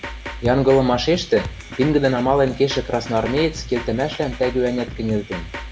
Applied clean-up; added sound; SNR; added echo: none; Drum kit + Thump, thud; 12 dB; none.